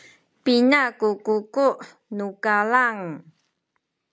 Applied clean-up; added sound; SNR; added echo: none; none; none; none.